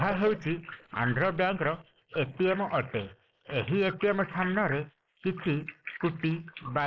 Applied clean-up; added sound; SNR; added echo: neural mask model Resemble Enhance denoiser.